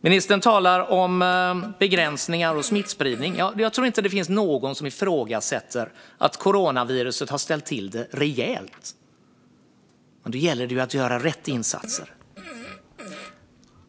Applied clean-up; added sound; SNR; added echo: none; Fart; 19 dB; none.